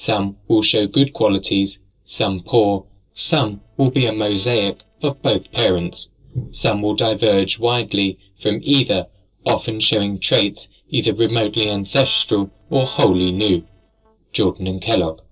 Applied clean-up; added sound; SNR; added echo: neural separator model SepFormer DNS4.